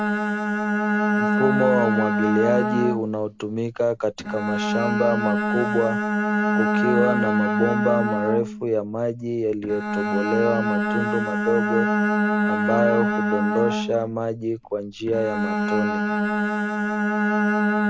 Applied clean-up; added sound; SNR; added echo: none; Bowed string instrument; -2 dB; none.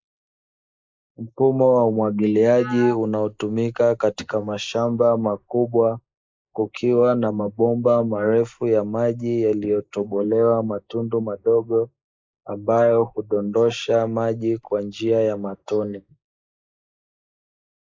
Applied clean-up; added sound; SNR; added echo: neural mask model Resemble Enhance denoiser.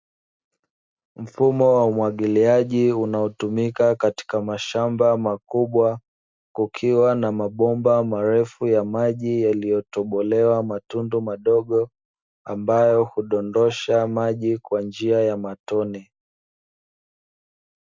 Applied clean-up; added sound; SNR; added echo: none; none; none; none.